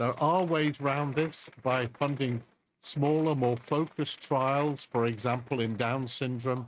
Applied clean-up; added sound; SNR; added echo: neural mask model RNNoise.